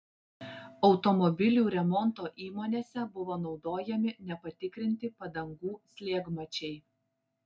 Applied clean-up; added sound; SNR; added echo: none; none; none; none.